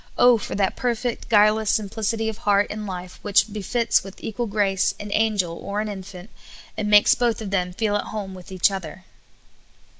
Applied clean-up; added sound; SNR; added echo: none; none; none; none.